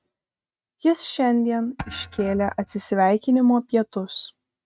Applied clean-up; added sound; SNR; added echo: neural mask model RNNoise.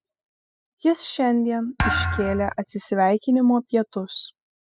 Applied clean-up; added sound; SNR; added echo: classical method spectral subtraction.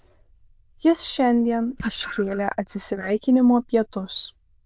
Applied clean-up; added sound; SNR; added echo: neural diffusion model UNIVERSE++.